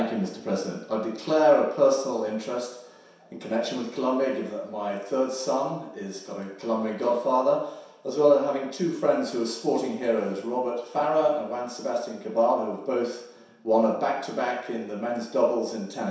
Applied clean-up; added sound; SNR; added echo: none; none; none; reverberation time 0.7 s.